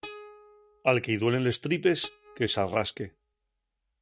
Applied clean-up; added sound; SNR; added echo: neural mask model RNNoise.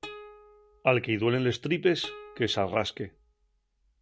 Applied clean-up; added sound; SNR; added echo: none; Plucked string instrument; 20 dB; none.